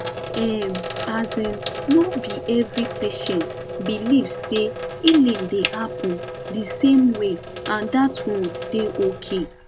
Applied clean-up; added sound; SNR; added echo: none; Sink (filling or washing); 8 dB; none.